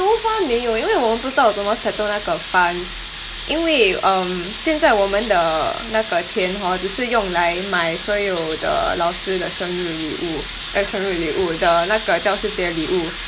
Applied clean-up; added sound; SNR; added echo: none; Sink (filling or washing) / Water tap, faucet; 6 dB; none.